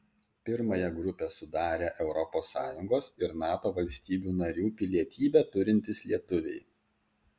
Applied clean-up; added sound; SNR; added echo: none; Wind instrument, woodwind instrument; 15 dB; none.